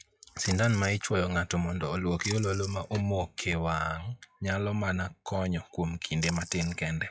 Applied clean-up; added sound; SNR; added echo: classical method log-MMSE.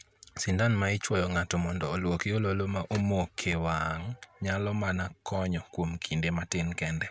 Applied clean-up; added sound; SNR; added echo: none; none; none; none.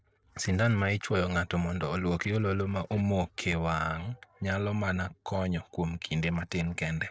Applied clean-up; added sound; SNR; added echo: neural separator model SepFormer DNS4.